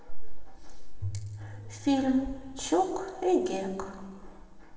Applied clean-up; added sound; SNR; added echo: none; Bowed string instrument; 13 dB; reverberation time 1.9 s.